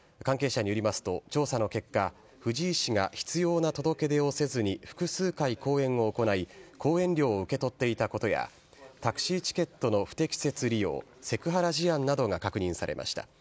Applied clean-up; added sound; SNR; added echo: none; none; none; none.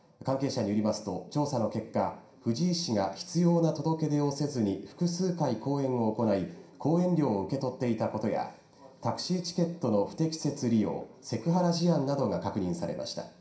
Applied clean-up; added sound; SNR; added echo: none; none; none; reverberation time 0.5 s.